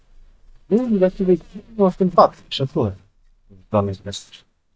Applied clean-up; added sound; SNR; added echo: neural mask model DeepFilterNet 3.